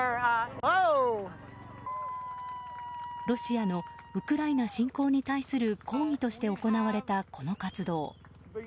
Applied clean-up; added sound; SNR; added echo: none; none; none; none.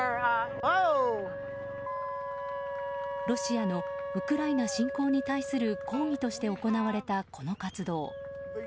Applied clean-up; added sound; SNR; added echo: none; Wind instrument, woodwind instrument; 7 dB; none.